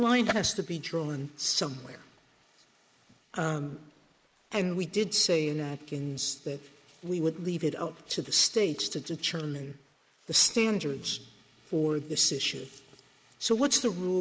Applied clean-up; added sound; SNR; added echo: neural mask model Resemble Enhance denoiser.